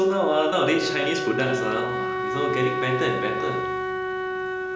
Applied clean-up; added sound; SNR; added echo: none; Wind instrument, woodwind instrument; 2 dB; none.